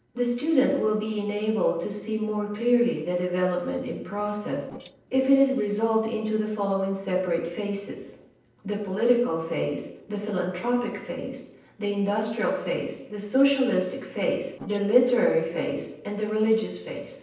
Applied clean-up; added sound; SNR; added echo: neural separator model SepFormer DNS4.